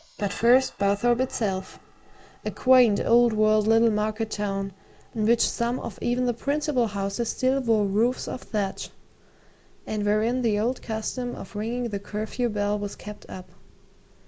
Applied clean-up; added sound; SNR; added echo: neural mask model Resemble Enhance denoiser.